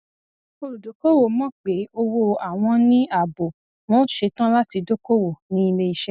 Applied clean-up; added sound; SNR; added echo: none; none; none; none.